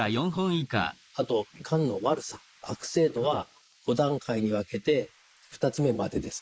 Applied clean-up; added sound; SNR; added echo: neural mask model Resemble Enhance denoiser.